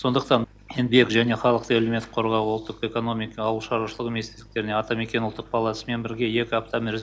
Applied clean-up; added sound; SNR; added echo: none; none; none; none.